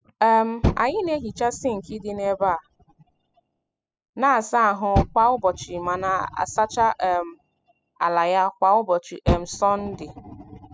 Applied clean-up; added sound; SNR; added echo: classical method spectral subtraction.